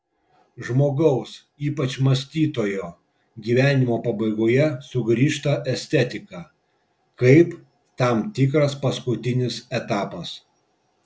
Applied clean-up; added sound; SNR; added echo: none; none; none; none.